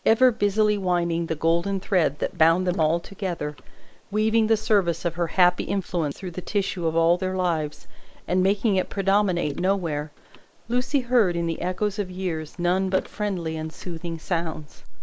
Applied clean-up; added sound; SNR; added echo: neural mask model Resemble Enhance denoiser.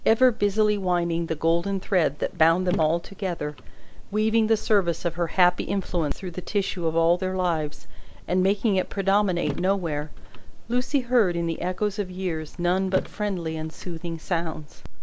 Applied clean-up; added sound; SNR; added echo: none; Car; 19 dB; none.